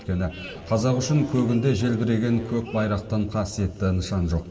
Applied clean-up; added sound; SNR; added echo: none; Electric guitar / Bass guitar; 18 dB; reverberation time 1.9 s.